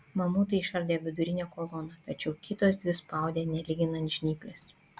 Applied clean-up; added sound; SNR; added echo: none; none; none; none.